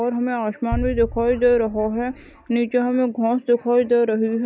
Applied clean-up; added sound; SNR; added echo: none; Boom; 13 dB; none.